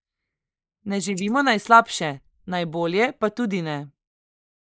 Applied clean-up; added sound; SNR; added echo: neural mask model Resemble Enhance denoiser.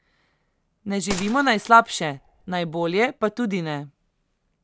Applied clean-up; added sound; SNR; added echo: none; Gunshot, gunfire; 15 dB; none.